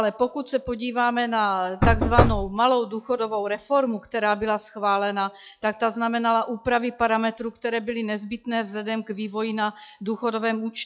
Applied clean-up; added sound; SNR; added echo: classical method log-MMSE.